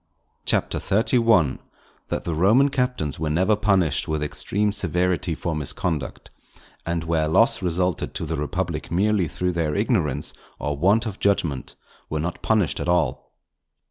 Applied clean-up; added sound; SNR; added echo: none; none; none; none.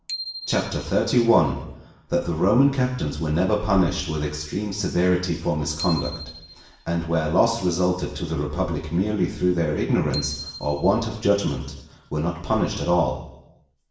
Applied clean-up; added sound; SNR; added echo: none; Bicycle bell; 17 dB; reverberation time 0.8 s.